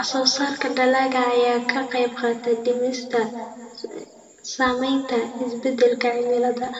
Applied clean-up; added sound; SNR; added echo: none; none; none; reverberation time 1.6 s.